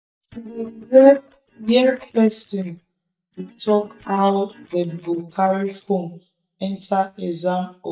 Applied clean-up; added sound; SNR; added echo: neural mask model DeepFilterNet 3.